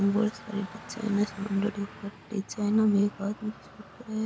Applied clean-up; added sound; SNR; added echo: none; Traffic noise, roadway noise; 17 dB; none.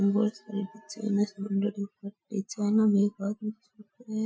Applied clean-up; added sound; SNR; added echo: classical method Wiener filter.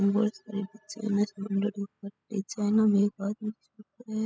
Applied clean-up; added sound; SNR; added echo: classical method spectral subtraction.